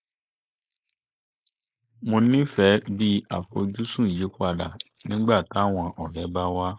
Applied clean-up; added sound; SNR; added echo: neural mask model Resemble Enhance denoiser.